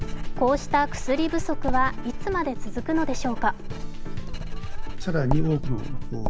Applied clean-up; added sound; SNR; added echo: none; Writing; 0 dB; none.